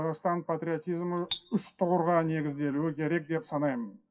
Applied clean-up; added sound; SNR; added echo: classical method WPE with log-MMSE.